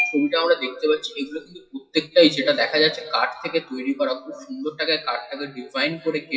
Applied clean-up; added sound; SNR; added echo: classical method WPE with log-MMSE.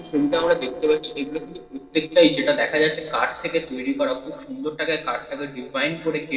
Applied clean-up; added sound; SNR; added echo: neural separator model SepFormer DNS4.